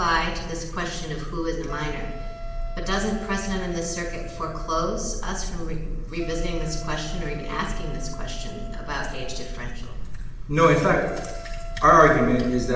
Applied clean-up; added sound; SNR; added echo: none; Wind instrument, woodwind instrument; 19 dB; reverberation time 0.9 s.